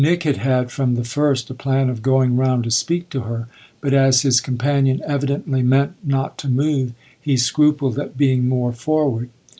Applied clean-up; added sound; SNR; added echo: none; none; none; none.